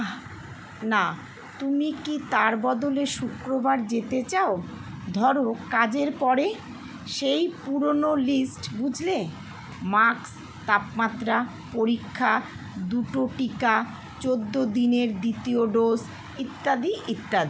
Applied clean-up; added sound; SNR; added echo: none; none; none; none.